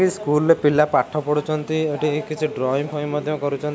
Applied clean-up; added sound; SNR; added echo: none; none; none; none.